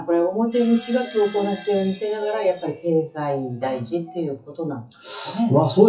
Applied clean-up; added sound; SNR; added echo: classical method WPE with log-MMSE.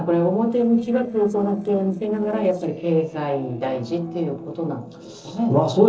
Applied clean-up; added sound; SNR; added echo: neural separator model SepFormer DNS4.